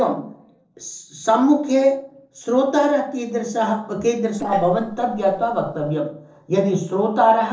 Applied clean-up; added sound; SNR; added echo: neural separator model SepFormer DNS4.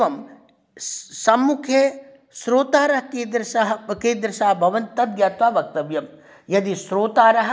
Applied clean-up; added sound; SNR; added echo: none; none; none; none.